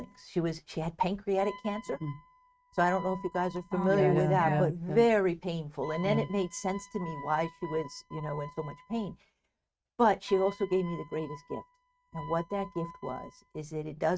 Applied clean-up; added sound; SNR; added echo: neural mask model RNNoise.